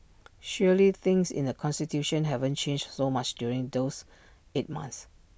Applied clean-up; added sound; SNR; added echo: none; none; none; none.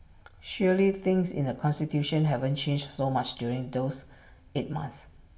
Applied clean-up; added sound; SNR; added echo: none; none; none; reverberation time 0.7 s.